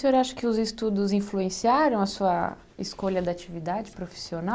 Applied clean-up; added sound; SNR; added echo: none; none; none; none.